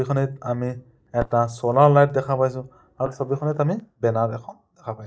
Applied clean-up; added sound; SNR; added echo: neural mask model DeepFilterNet 3.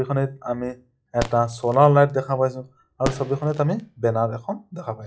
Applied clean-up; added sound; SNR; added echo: classical method log-MMSE.